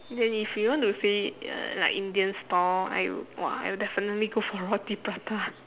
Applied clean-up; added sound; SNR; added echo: none; none; none; none.